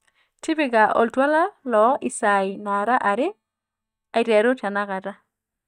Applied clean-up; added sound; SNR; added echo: neural mask model DeepFilterNet 3.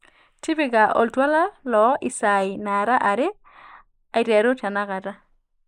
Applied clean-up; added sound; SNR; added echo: neural mask model Resemble Enhance denoiser.